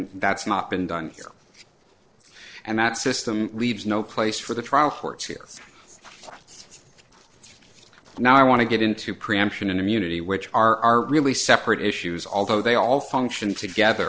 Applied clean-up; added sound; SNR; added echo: neural separator model SepFormer DNS4.